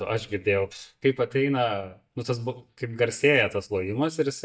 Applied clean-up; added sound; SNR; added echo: neural mask model DeepFilterNet 3.